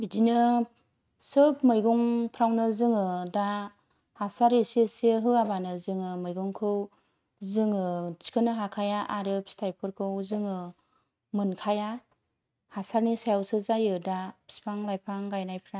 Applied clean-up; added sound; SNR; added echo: neural mask model RNNoise.